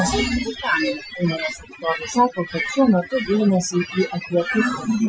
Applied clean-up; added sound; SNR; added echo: classical method Wiener filter.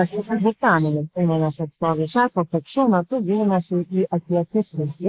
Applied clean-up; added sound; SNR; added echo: neural mask model Resemble Enhance denoiser.